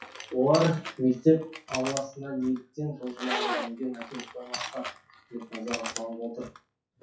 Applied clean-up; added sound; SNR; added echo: classical method WPE with log-MMSE.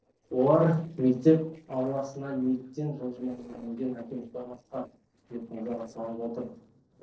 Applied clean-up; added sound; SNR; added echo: neural separator model SepFormer DNS4.